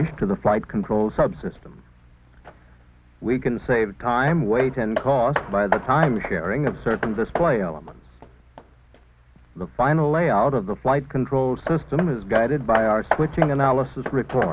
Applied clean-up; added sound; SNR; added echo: none; Hammer; 10 dB; none.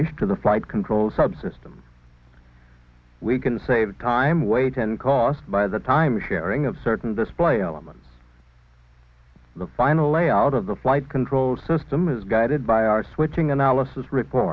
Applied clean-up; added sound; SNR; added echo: none; none; none; none.